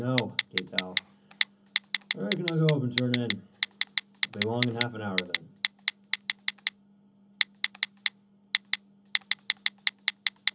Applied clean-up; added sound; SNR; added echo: none; Telephone; -2 dB; reverberation time 0.3 s.